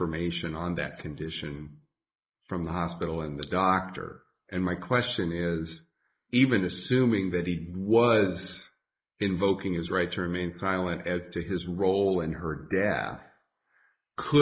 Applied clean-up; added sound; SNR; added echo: neural mask model Resemble Enhance denoiser.